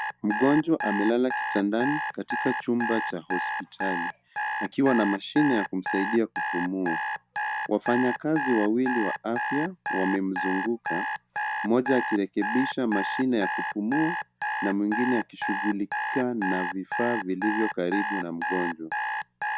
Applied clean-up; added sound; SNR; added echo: none; Alarm; 3 dB; none.